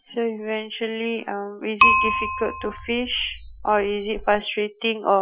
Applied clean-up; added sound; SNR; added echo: classical method Wiener filter.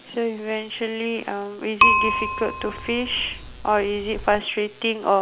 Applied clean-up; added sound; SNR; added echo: none; Bicycle; -1 dB; none.